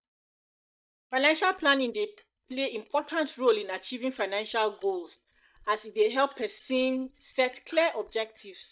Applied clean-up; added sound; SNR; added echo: neural mask model DeepFilterNet 3.